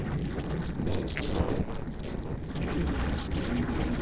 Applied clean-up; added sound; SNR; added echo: neural separator model SepFormer DNS4.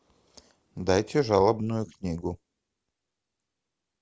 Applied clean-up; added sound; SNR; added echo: none; none; none; none.